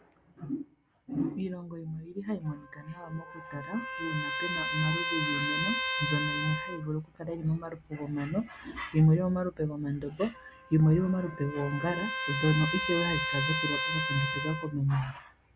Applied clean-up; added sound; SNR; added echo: none; Trumpet; 5 dB; none.